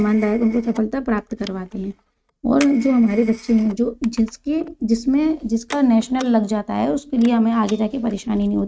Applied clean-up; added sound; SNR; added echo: neural mask model RNNoise.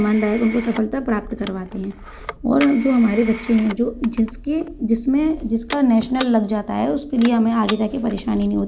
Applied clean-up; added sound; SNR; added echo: none; Telephone; 14 dB; none.